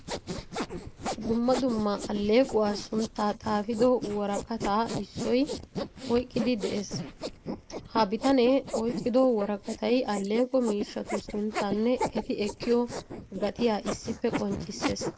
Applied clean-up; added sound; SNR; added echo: neural mask model Resemble Enhance denoiser.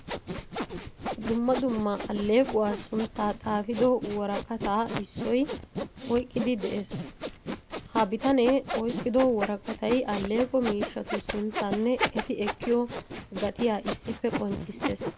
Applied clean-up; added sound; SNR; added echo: none; Sawing; 7 dB; none.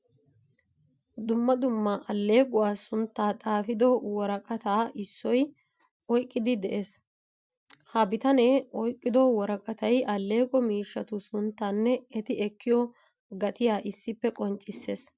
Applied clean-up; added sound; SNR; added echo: none; none; none; none.